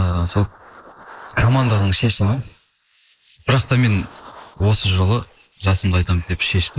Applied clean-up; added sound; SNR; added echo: neural mask model Resemble Enhance denoiser.